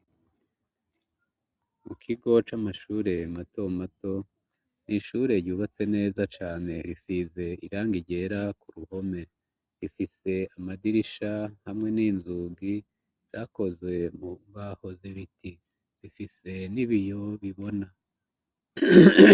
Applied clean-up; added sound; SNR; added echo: none; none; none; none.